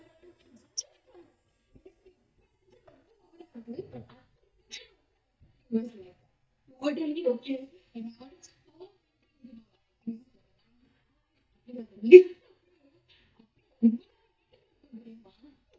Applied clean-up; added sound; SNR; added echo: neural mask model DeepFilterNet 3.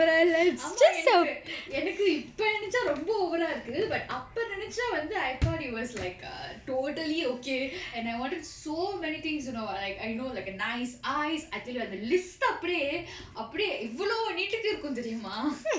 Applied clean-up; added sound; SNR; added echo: none; none; none; none.